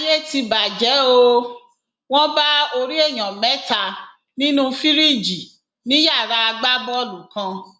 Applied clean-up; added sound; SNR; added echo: none; none; none; none.